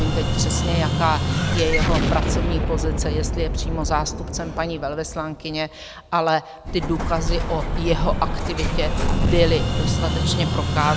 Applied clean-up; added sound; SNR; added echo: none; Explosion; -3 dB; none.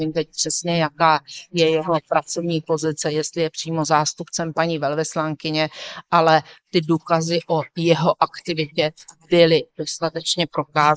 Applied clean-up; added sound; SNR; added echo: neural mask model Resemble Enhance denoiser.